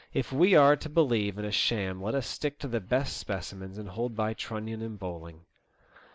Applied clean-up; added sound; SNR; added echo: none; none; none; none.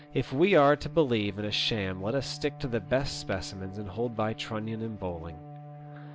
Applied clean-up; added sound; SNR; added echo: none; Bowed string instrument; 17 dB; none.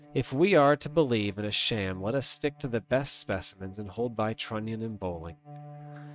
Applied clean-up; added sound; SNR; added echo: neural mask model RNNoise.